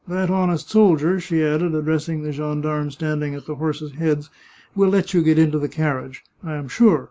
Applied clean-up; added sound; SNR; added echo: neural mask model Resemble Enhance denoiser.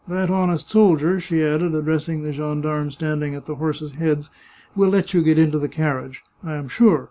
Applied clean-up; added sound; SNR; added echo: none; none; none; none.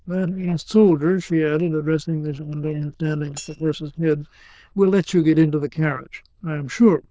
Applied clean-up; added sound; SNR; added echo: neural diffusion model UNIVERSE++.